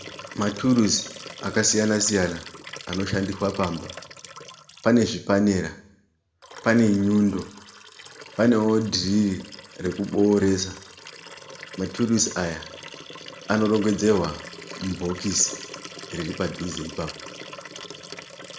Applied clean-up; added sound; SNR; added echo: none; Liquid; 16 dB; reverberation time 0.5 s.